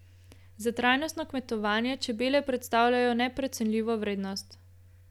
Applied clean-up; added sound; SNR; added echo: none; none; none; none.